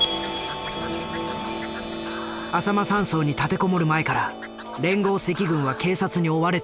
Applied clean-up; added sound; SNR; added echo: none; Scratching (performance technique); 15 dB; none.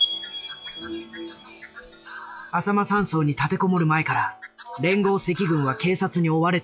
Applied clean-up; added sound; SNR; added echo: classical method log-MMSE.